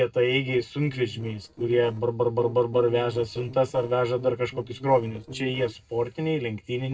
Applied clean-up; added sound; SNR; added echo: neural separator model SepFormer DNS4.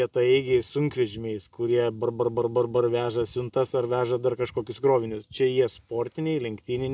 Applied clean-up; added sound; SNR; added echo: none; none; none; none.